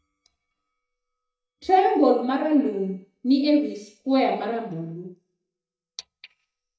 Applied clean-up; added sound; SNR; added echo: neural mask model DeepFilterNet 3.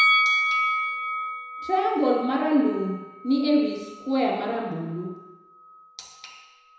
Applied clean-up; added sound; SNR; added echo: none; Bell; 2 dB; reverberation time 1.0 s.